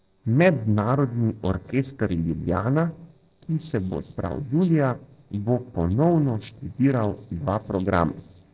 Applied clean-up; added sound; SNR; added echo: neural separator model SepFormer DNS4.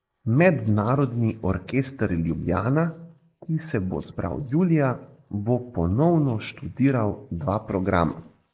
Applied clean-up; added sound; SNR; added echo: neural mask model Resemble Enhance denoiser.